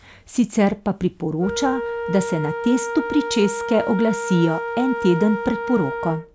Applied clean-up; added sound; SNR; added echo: none; Wind instrument, woodwind instrument; 7 dB; none.